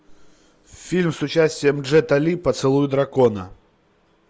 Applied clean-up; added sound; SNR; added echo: none; none; none; none.